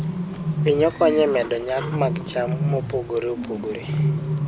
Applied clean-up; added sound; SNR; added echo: none; Bird; 2 dB; none.